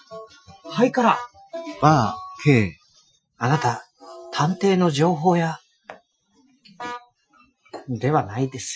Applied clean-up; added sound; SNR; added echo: classical method Wiener filter.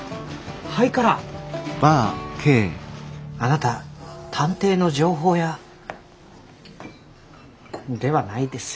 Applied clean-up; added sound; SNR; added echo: none; none; none; none.